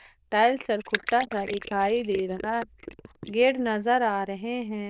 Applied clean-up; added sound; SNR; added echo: neural diffusion model UNIVERSE++.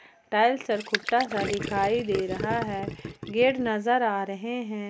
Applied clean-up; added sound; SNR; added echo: none; Gurgling; 8 dB; none.